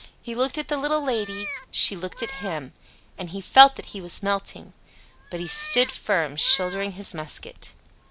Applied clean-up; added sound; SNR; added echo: none; Meow; 16 dB; none.